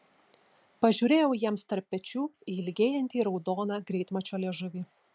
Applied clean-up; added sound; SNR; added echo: none; none; none; none.